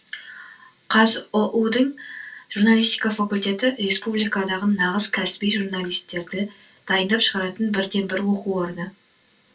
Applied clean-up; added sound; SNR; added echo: none; none; none; reverberation time 0.2 s.